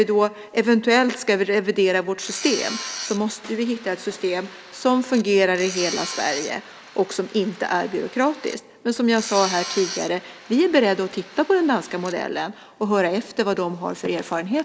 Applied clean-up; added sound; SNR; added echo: none; Tools; 12 dB; none.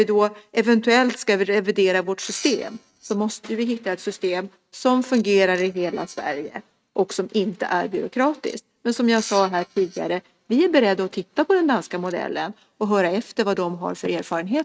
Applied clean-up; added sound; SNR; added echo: neural mask model RNNoise.